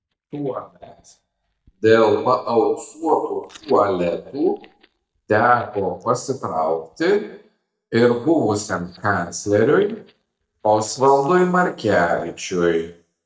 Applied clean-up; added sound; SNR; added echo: neural mask model DeepFilterNet 3.